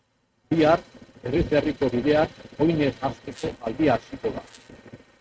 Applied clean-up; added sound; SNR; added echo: neural mask model RNNoise.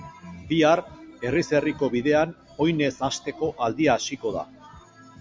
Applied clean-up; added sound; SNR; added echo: none; none; none; none.